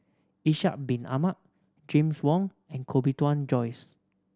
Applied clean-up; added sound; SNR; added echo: none; none; none; none.